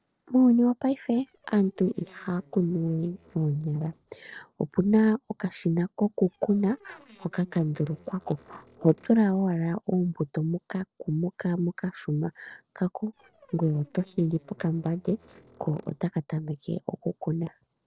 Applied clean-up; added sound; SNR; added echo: neural separator model SepFormer DNS4.